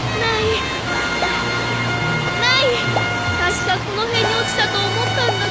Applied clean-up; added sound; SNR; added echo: none; Explosion; 15 dB; none.